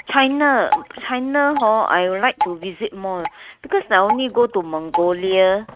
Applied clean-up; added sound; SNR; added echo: neural mask model RNNoise.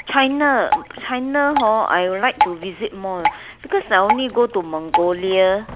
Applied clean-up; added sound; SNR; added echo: none; Drip; 6 dB; none.